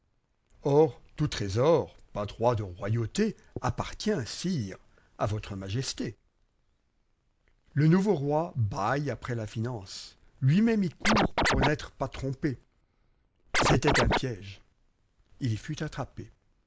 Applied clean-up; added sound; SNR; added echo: neural mask model Resemble Enhance denoiser.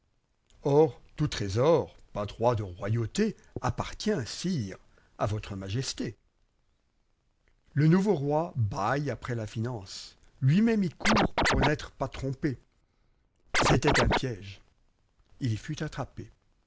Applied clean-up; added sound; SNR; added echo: none; Scratching (performance technique); -5 dB; none.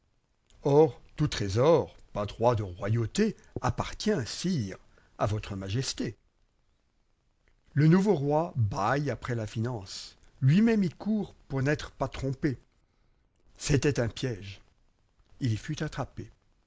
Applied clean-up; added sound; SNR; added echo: none; none; none; none.